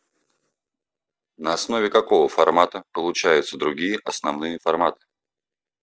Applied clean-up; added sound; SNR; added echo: neural mask model Resemble Enhance denoiser.